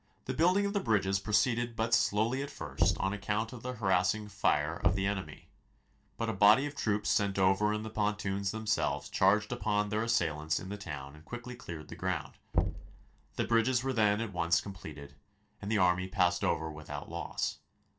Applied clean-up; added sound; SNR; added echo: none; Knock; 5 dB; reverberation time 0.2 s.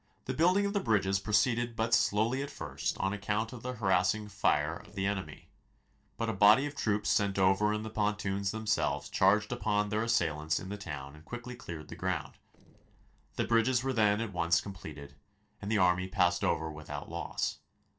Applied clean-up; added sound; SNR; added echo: neural separator model SepFormer DNS4.